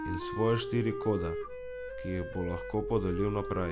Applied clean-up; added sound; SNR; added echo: none; Wind instrument, woodwind instrument; 6 dB; none.